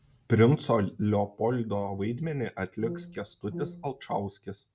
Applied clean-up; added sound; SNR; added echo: none; Brass instrument; 11 dB; none.